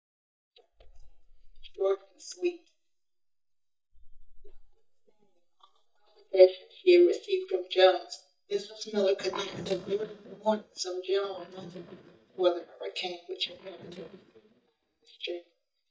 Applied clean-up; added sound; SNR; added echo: neural mask model DeepFilterNet 3.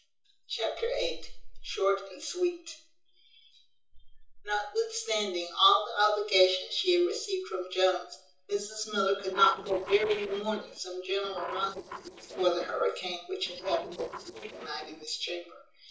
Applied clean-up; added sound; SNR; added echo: neural separator model SepFormer DNS4.